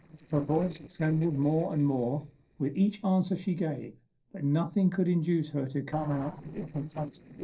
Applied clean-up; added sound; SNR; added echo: neural separator model SepFormer DNS4.